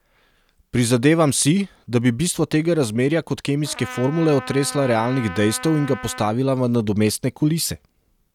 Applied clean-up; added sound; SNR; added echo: none; Trumpet; 15 dB; none.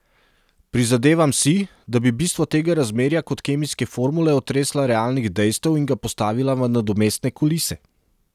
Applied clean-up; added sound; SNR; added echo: none; none; none; none.